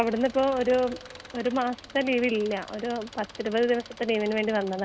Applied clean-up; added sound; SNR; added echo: none; Engine; 19 dB; none.